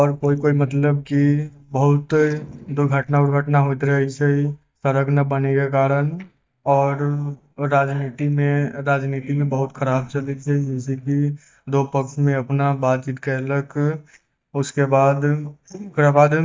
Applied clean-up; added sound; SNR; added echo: neural mask model DeepFilterNet 3.